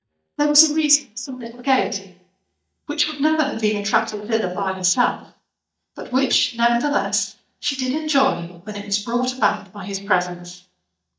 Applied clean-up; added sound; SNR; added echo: neural mask model DeepFilterNet 3.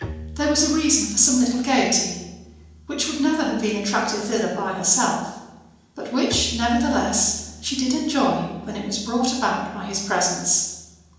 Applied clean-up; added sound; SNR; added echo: none; Bowed string instrument; 18 dB; reverberation time 1.0 s.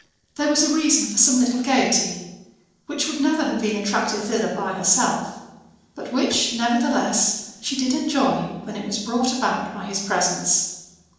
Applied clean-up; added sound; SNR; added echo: neural separator model SepFormer DNS4.